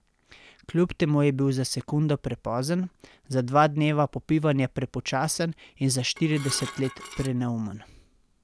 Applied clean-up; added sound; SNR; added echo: none; Dishes, pots, and pans / Glass; 13 dB; none.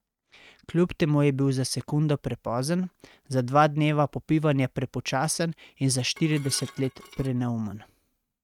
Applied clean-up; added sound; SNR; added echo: neural mask model RNNoise.